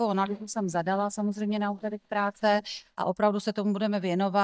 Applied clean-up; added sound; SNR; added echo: neural mask model DeepFilterNet 3.